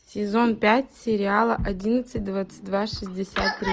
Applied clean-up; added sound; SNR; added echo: none; none; none; none.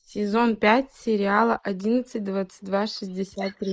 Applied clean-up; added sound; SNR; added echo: neural mask model Resemble Enhance denoiser.